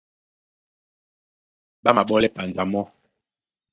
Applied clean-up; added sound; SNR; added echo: neural mask model DeepFilterNet 3.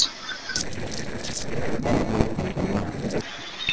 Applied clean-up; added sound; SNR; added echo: neural separator model SepFormer DNS4.